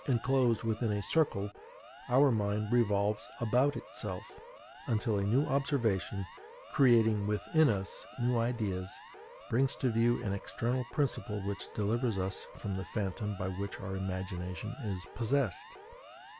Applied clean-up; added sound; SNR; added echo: none; Siren; 18 dB; none.